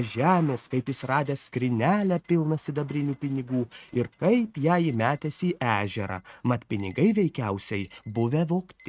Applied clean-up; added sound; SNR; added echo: neural mask model RNNoise.